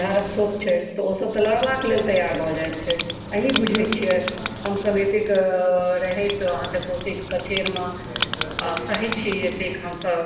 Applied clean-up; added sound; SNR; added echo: none; Writing; 6 dB; reverberation time 0.7 s.